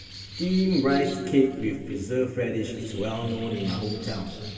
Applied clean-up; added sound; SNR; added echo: none; Bird; 15 dB; reverberation time 2.5 s.